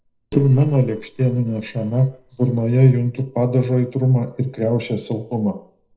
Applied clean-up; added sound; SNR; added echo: neural separator model SepFormer DNS4.